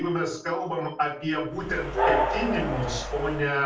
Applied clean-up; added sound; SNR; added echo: none; Train; 0 dB; reverberation time 0.4 s.